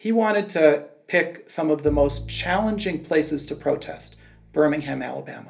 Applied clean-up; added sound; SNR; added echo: none; Bowed string instrument; 14 dB; reverberation time 0.3 s.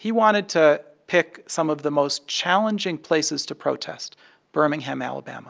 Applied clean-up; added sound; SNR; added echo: none; none; none; none.